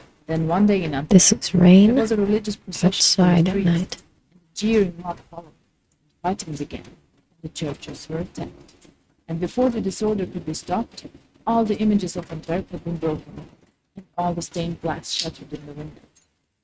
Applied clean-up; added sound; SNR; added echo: neural mask model RNNoise.